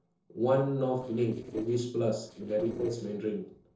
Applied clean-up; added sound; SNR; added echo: neural separator model SepFormer DNS4.